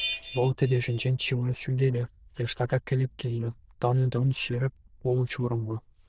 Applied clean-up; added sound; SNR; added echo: neural diffusion model UNIVERSE++.